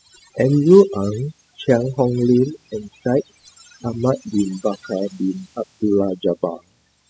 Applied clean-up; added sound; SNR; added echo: classical method spectral subtraction.